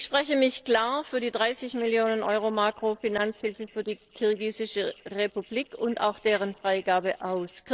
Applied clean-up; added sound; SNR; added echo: neural separator model SepFormer DNS4.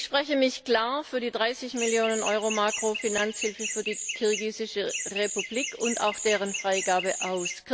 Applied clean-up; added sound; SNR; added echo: none; Chirp, tweet; 6 dB; none.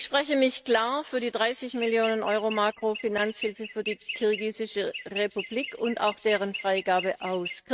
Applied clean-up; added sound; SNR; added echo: neural mask model RNNoise.